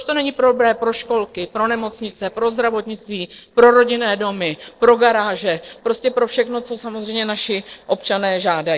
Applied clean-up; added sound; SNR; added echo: neural separator model SepFormer DNS4.